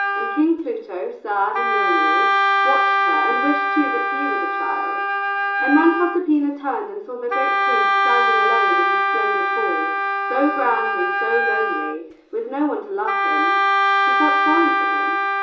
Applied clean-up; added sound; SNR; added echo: none; Wind instrument, woodwind instrument; -4 dB; reverberation time 0.6 s.